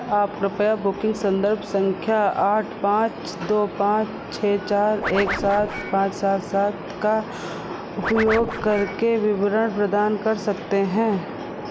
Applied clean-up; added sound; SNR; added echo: none; Scratching (performance technique); 8 dB; none.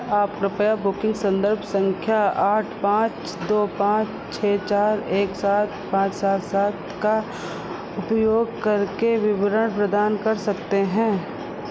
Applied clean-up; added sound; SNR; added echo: none; none; none; none.